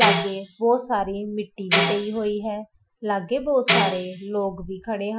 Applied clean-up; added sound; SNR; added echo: classical method Wiener filter.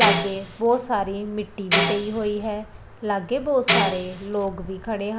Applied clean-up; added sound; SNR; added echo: none; Tambourine; 2 dB; none.